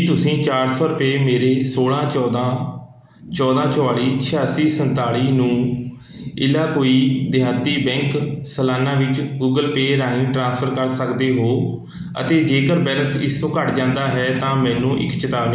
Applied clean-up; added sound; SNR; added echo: none; none; none; none.